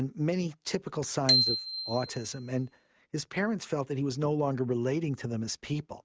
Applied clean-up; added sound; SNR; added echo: neural mask model RNNoise.